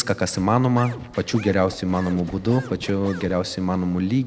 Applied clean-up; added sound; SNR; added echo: none; Scratching (performance technique); 17 dB; none.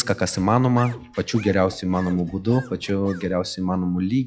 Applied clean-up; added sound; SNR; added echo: classical method log-MMSE.